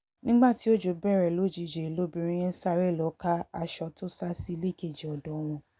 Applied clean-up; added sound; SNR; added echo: none; none; none; none.